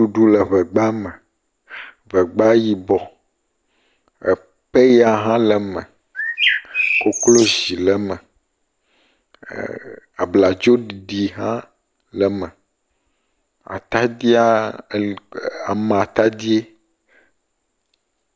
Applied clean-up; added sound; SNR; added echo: none; Bird; 1 dB; none.